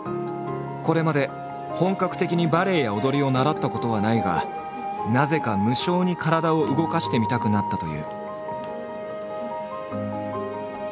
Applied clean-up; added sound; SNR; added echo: none; none; none; none.